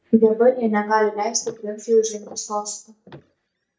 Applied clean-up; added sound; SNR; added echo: neural mask model DeepFilterNet 3.